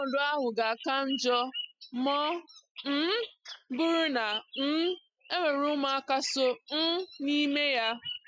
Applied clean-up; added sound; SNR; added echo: classical method spectral subtraction.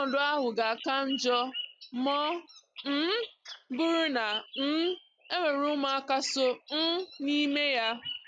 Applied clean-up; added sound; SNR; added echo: none; Bird vocalization, bird call, bird song; 14 dB; none.